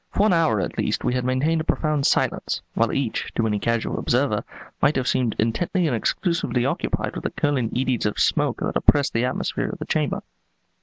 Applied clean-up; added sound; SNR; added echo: neural mask model Resemble Enhance denoiser.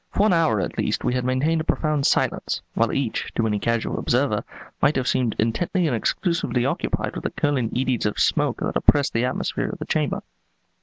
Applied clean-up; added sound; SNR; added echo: none; none; none; none.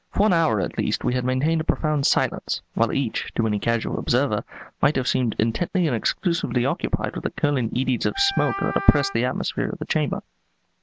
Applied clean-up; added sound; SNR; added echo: none; Wind instrument, woodwind instrument; 9 dB; none.